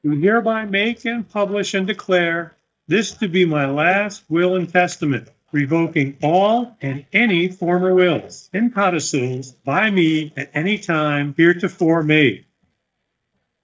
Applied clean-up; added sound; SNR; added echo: neural mask model DeepFilterNet 3.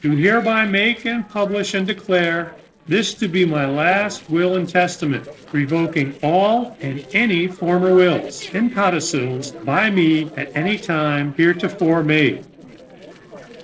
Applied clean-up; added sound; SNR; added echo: neural separator model SepFormer DNS4.